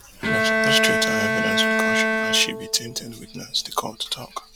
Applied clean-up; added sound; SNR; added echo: none; Bowed string instrument; -3 dB; none.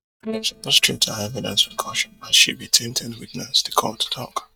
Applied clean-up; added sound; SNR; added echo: neural mask model DeepFilterNet 3.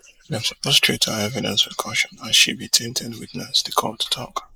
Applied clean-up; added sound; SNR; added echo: neural mask model Resemble Enhance denoiser.